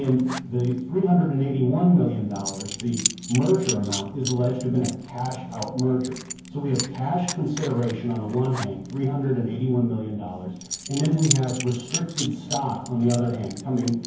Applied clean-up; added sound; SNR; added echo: none; Coin (dropping) / Zipper (clothing); 11 dB; reverberation time 0.9 s.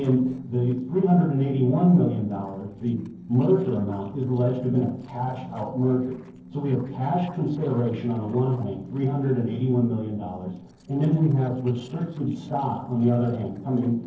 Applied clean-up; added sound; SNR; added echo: neural separator model SepFormer DNS4.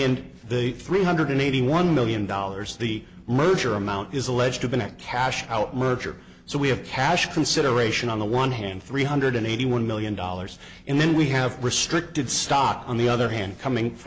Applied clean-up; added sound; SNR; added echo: none; none; none; none.